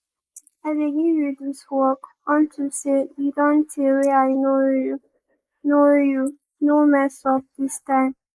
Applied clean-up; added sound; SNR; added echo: neural mask model Resemble Enhance denoiser.